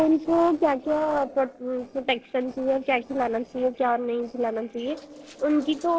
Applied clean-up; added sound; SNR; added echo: neural separator model SepFormer DNS4.